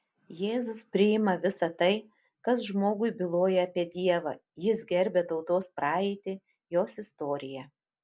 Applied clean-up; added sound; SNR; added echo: none; none; none; none.